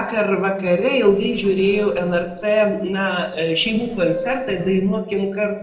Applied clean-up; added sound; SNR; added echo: neural separator model SepFormer DNS4.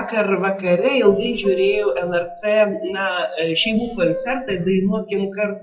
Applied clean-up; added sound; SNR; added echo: classical method WPE with log-MMSE.